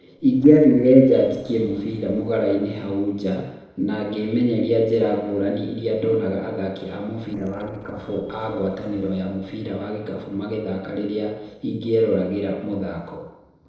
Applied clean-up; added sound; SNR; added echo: neural separator model SepFormer DNS4.